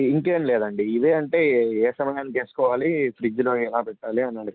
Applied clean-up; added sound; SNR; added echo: none; none; none; none.